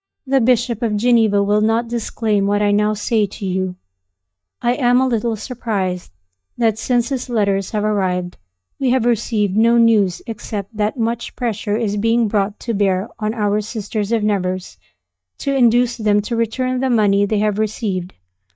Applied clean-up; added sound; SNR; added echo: neural mask model DeepFilterNet 3.